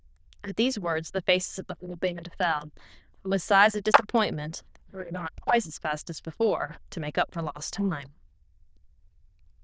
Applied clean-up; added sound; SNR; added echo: neural diffusion model UNIVERSE++.